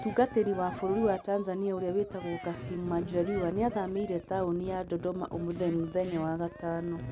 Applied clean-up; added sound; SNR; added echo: none; Cheering; 16 dB; none.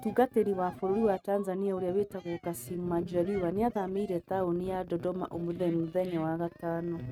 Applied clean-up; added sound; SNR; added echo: neural mask model RNNoise.